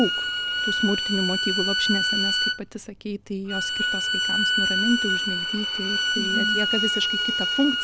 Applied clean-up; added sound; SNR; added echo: none; Bowed string instrument; -4 dB; none.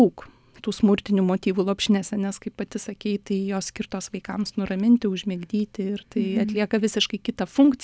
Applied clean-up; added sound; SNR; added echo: none; none; none; none.